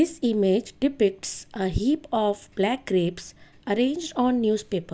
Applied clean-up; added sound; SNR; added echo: none; none; none; none.